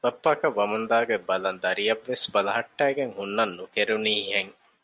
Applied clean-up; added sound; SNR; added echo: none; none; none; none.